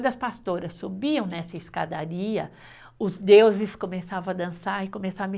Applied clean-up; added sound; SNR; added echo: none; Tambourine; 19 dB; none.